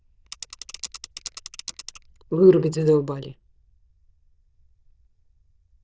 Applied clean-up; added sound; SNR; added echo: neural diffusion model UNIVERSE++.